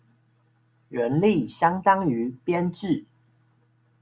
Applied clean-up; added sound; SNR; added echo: none; none; none; none.